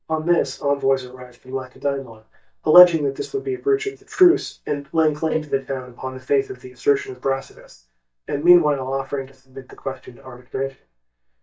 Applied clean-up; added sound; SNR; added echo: neural mask model DeepFilterNet 3.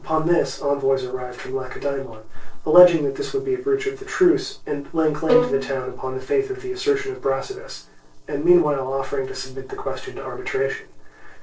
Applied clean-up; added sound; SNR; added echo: neural separator model SepFormer DNS4.